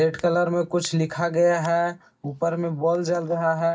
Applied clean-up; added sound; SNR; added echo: neural mask model DeepFilterNet 3.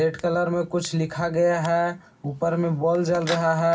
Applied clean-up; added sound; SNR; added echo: none; Scissors; 19 dB; reverberation time 0.4 s.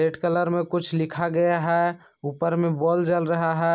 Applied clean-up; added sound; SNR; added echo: none; none; none; none.